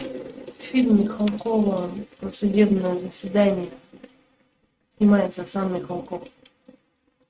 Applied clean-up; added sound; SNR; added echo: neural mask model RNNoise.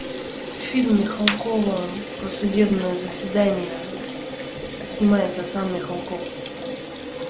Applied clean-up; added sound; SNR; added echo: none; Liquid; 16 dB; none.